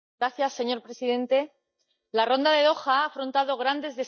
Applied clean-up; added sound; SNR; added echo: neural mask model DeepFilterNet 3.